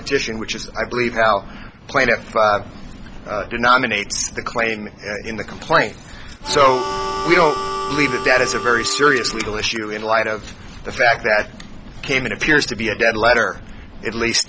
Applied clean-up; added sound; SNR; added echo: none; Harmonica; 6 dB; none.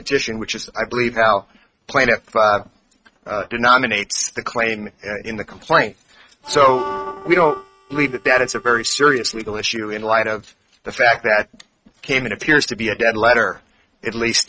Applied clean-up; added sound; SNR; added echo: neural mask model RNNoise.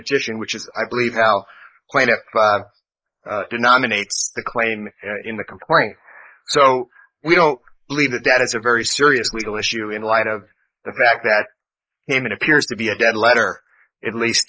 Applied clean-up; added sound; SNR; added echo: neural mask model Resemble Enhance denoiser.